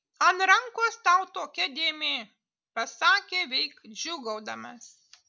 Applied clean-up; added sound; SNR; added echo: none; none; none; none.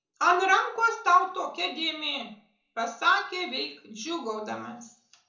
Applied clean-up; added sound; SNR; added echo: none; none; none; reverberation time 0.6 s.